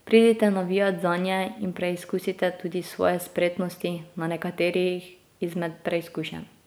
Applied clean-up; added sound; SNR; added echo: none; none; none; none.